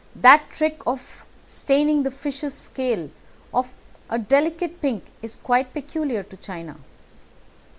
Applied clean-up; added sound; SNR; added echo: none; none; none; none.